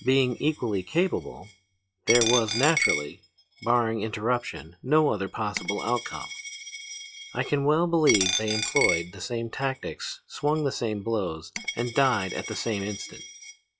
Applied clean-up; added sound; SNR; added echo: classical method log-MMSE.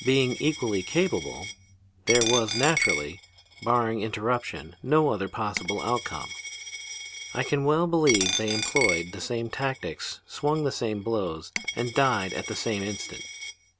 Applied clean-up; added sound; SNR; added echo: none; Coin (dropping); 6 dB; none.